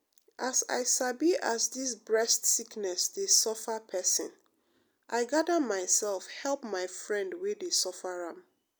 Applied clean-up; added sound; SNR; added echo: none; none; none; none.